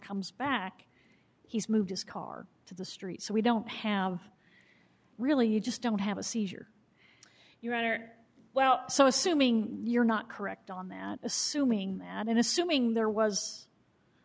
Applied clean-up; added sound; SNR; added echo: none; none; none; none.